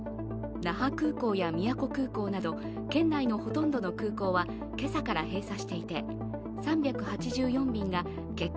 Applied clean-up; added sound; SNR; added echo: none; none; none; none.